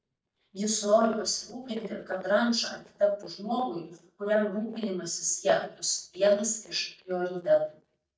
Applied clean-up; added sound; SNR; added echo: neural mask model DeepFilterNet 3.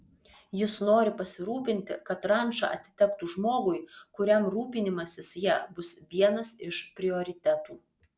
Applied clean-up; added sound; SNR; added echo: none; none; none; none.